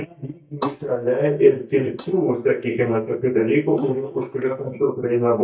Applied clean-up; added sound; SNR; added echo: neural mask model DeepFilterNet 3.